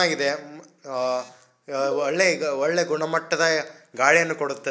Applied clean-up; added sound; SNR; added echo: none; none; none; none.